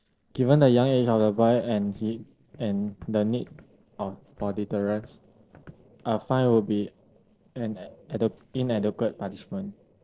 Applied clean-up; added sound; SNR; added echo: neural separator model SepFormer DNS4.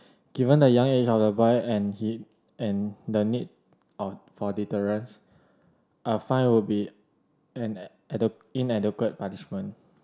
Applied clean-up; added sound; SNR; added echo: none; none; none; none.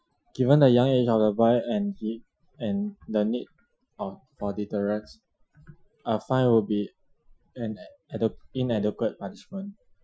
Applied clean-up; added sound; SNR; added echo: classical method Wiener filter.